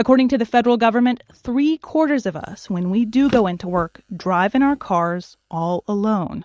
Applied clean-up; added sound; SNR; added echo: neural mask model RNNoise.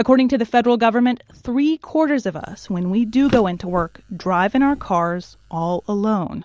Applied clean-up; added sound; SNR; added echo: none; Drawer open or close; 16 dB; none.